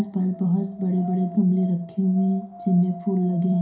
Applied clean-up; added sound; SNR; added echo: none; Wind; 19 dB; reverberation time 0.5 s.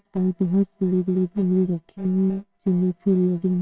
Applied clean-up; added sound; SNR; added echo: neural separator model SepFormer WHAMR!.